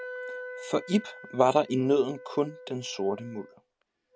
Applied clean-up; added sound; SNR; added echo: none; Wind instrument, woodwind instrument; 15 dB; none.